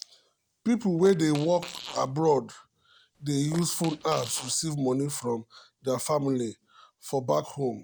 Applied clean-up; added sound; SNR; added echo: none; Fart; 16 dB; none.